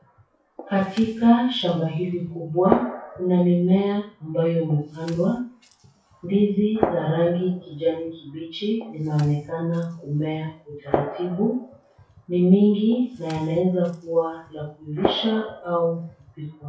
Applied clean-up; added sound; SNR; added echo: classical method WPE with log-MMSE.